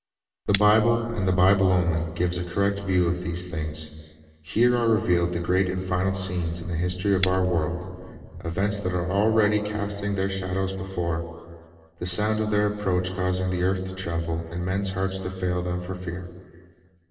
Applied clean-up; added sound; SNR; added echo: none; Shatter; 16 dB; reverberation time 2.0 s.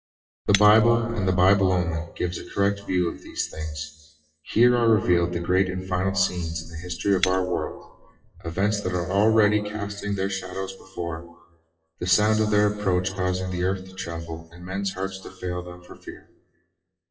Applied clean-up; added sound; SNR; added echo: classical method WPE with log-MMSE.